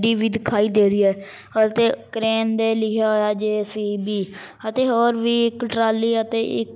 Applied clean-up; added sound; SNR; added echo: none; none; none; none.